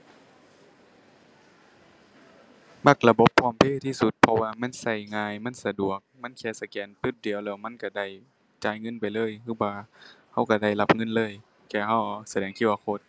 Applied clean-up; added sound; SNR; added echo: none; none; none; none.